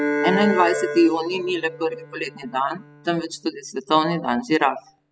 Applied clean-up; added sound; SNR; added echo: classical method spectral subtraction.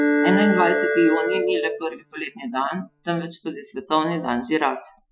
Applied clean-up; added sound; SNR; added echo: classical method Wiener filter.